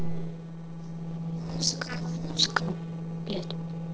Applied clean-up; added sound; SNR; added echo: neural separator model SepFormer DNS4.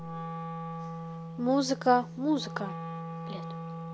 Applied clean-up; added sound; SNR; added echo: none; Wind instrument, woodwind instrument; 7 dB; none.